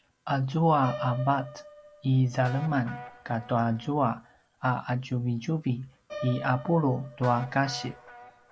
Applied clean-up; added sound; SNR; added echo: none; Piano + Guitar; 15 dB; none.